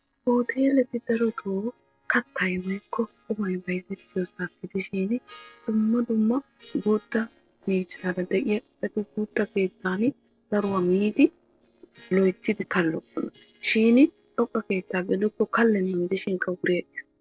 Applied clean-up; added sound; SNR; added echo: neural separator model SepFormer DNS4.